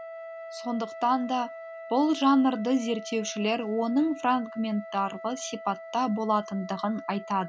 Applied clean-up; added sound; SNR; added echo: none; Wind instrument, woodwind instrument; 14 dB; none.